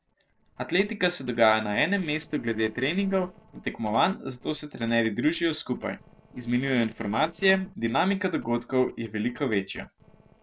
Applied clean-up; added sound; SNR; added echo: neural separator model SepFormer DNS4.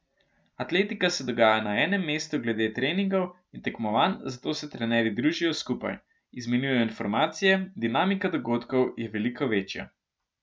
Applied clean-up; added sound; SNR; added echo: none; none; none; none.